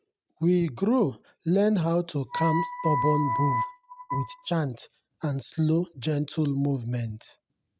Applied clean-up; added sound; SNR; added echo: neural mask model RNNoise.